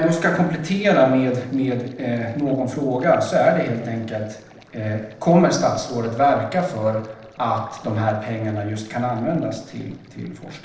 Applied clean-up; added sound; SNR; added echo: neural separator model SepFormer DNS4.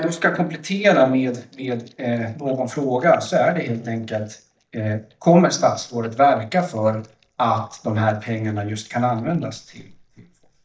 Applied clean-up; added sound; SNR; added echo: neural mask model DeepFilterNet 3.